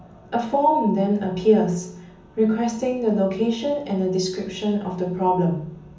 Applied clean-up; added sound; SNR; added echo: none; none; none; reverberation time 0.7 s.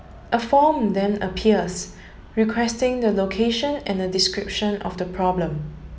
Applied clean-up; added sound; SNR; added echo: none; none; none; none.